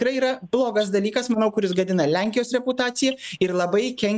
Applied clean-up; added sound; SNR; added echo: none; none; none; none.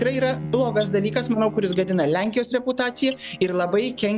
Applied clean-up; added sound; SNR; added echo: none; Bowed string instrument; 12 dB; none.